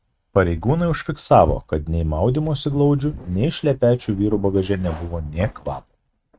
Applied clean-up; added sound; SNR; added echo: neural mask model RNNoise.